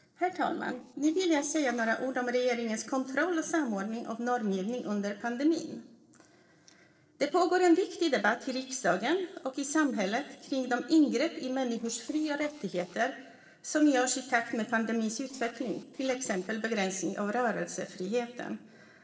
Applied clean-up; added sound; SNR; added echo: neural separator model SepFormer DNS4.